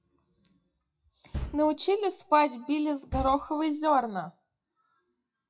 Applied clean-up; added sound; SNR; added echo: classical method WPE with log-MMSE.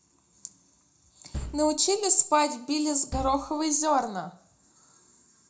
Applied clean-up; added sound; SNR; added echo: none; Bass drum; 11 dB; reverberation time 0.4 s.